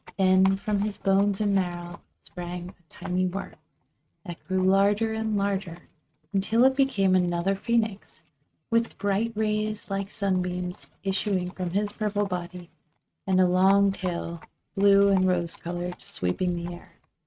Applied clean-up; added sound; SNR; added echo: neural mask model RNNoise.